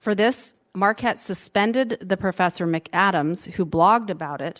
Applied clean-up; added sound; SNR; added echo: none; none; none; none.